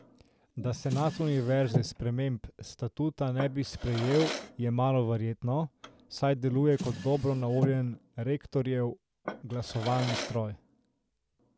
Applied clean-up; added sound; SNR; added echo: none; Drawer open or close; 10 dB; none.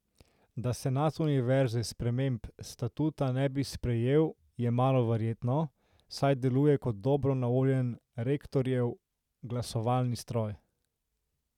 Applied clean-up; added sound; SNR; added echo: none; none; none; none.